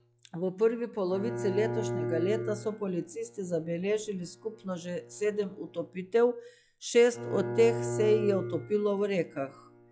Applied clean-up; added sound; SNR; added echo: classical method log-MMSE.